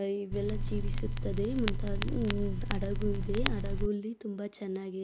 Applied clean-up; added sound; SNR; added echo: none; Crackle; -4 dB; none.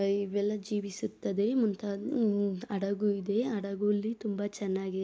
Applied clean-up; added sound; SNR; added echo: none; none; none; none.